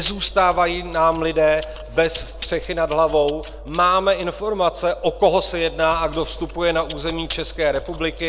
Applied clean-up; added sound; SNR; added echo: none; Chewing, mastication; 14 dB; none.